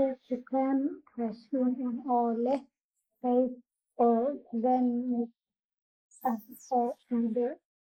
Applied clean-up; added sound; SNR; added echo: neural mask model Resemble Enhance denoiser.